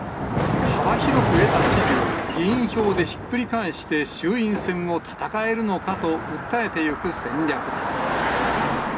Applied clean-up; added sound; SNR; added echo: none; Car passing by; 0 dB; reverberation time 0.3 s.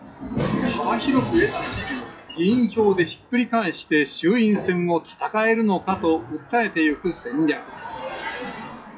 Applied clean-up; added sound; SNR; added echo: classical method WPE with log-MMSE.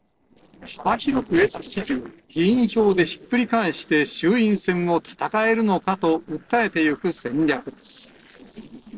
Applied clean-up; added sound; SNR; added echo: neural separator model SepFormer DNS4.